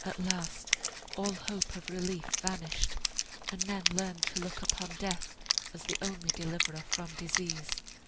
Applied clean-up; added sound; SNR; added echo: none; Wind instrument, woodwind instrument; -1 dB; none.